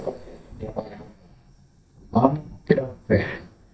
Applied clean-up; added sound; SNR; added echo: neural mask model DeepFilterNet 3.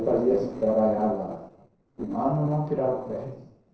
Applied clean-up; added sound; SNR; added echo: neural separator model SepFormer DNS4.